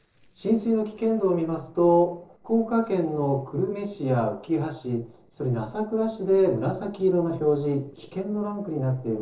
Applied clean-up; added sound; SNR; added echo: neural separator model SepFormer DNS4.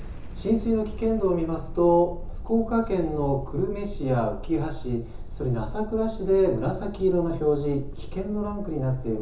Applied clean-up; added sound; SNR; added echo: none; Thunderstorm; 8 dB; reverberation time 0.7 s.